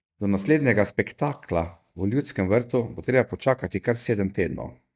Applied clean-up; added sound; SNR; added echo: neural mask model DeepFilterNet 3.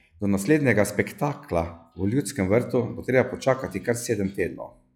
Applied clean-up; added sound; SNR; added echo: classical method log-MMSE.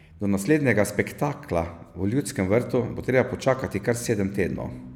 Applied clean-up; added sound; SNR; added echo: none; none; none; none.